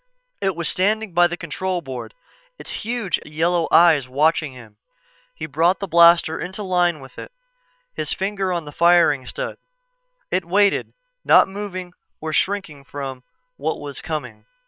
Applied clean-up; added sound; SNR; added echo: neural separator model SepFormer WHAM!.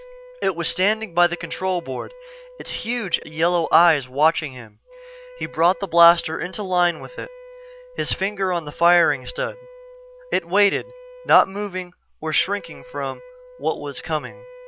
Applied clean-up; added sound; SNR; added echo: none; Wind instrument, woodwind instrument; 20 dB; none.